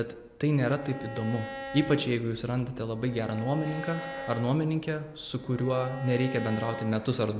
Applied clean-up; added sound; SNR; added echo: none; Bowed string instrument; 13 dB; none.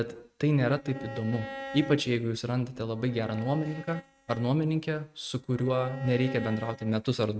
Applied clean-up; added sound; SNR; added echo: neural mask model RNNoise.